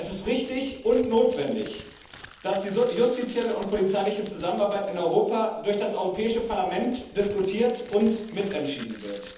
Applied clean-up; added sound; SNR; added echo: none; Crumpling, crinkling; 20 dB; reverberation time 1.3 s.